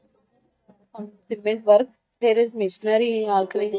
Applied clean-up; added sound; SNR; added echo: neural mask model DeepFilterNet 3.